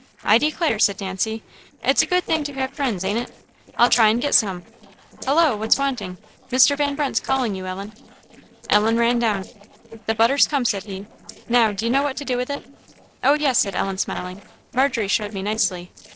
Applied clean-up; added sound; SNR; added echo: neural separator model SepFormer DNS4.